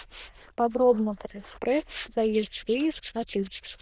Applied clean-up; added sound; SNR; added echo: neural diffusion model UNIVERSE++.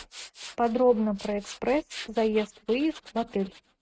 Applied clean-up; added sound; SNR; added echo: neural mask model RNNoise.